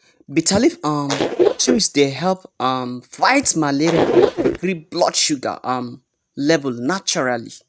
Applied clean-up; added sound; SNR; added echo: neural mask model RNNoise.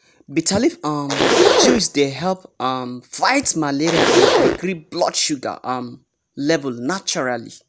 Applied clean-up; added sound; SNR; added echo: none; Zipper (clothing); -3 dB; none.